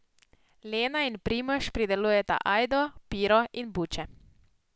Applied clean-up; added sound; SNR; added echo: none; none; none; none.